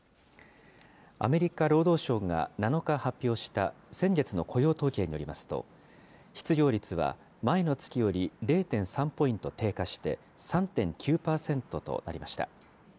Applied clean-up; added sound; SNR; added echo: none; none; none; none.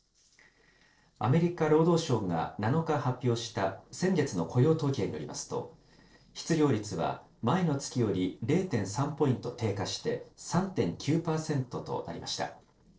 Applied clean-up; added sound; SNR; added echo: neural separator model SepFormer DNS4.